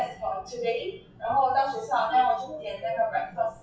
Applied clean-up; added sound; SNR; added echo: classical method WPE with log-MMSE.